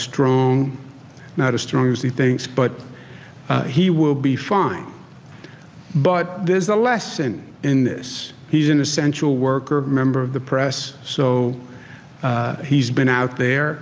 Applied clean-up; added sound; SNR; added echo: none; none; none; none.